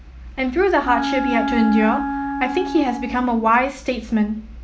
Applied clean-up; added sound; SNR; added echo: none; Wind instrument, woodwind instrument; 5 dB; none.